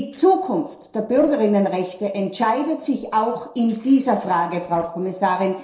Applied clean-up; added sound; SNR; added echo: neural separator model SepFormer DNS4.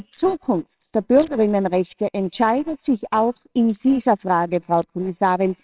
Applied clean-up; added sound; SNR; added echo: neural separator model SepFormer WHAMR!.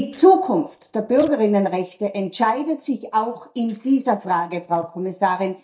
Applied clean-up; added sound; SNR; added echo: neural mask model DeepFilterNet 3.